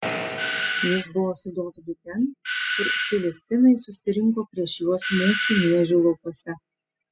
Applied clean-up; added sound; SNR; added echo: classical method spectral subtraction.